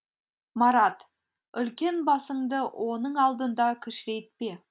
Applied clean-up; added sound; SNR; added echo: none; none; none; none.